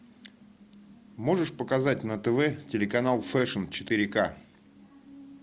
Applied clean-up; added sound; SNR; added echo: none; none; none; none.